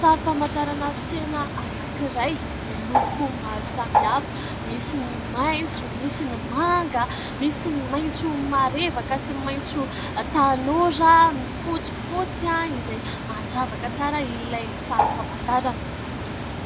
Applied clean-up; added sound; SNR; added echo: none; Bird; 4 dB; none.